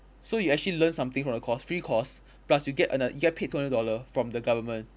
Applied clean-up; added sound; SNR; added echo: none; none; none; none.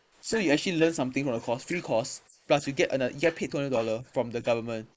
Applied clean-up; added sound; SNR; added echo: neural mask model Resemble Enhance denoiser.